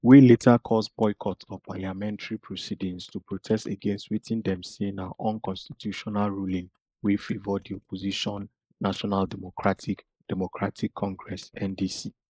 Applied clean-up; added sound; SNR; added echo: neural mask model Resemble Enhance denoiser.